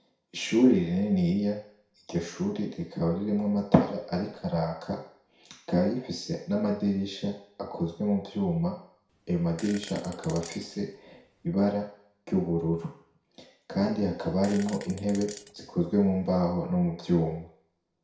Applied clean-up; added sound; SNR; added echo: none; Fart; 20 dB; reverberation time 0.6 s.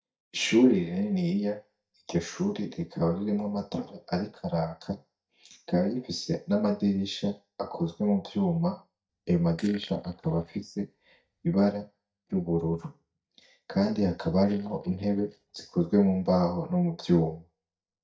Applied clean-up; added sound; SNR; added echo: neural mask model DeepFilterNet 3.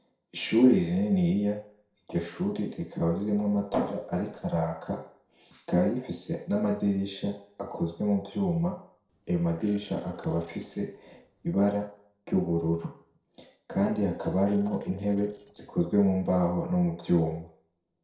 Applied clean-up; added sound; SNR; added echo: neural separator model SepFormer DNS4.